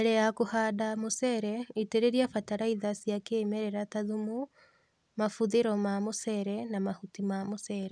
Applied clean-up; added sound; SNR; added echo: none; none; none; none.